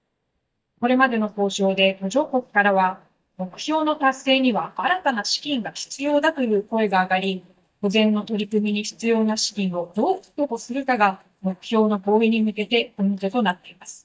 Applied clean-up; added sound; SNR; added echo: neural mask model DeepFilterNet 3.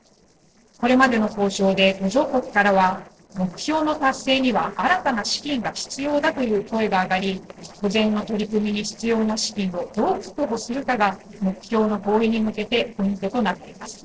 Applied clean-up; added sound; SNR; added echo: neural separator model SepFormer DNS4.